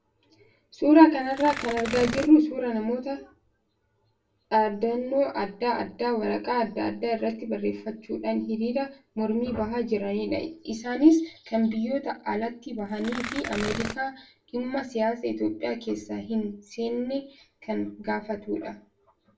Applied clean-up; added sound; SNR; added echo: none; Tearing; 8 dB; reverberation time 0.3 s.